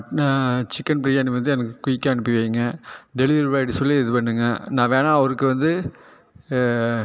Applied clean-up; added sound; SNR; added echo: none; none; none; none.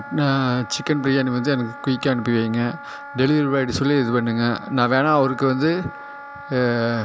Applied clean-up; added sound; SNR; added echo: none; Wind instrument, woodwind instrument; 16 dB; none.